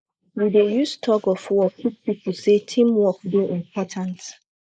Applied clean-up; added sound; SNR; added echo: neural mask model Resemble Enhance denoiser.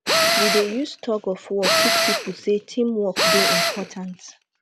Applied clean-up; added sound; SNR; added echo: none; Tools; -3 dB; none.